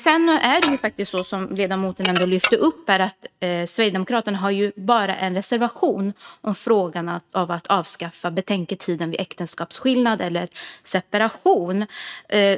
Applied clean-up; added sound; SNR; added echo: neural mask model RNNoise.